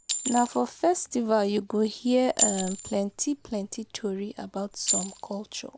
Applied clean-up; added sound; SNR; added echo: none; Chink, clink; 6 dB; none.